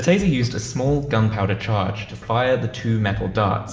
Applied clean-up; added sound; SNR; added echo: none; none; none; reverberation time 0.9 s.